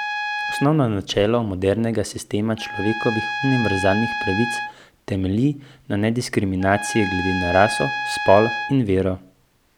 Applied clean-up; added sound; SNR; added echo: none; Trumpet; 8 dB; none.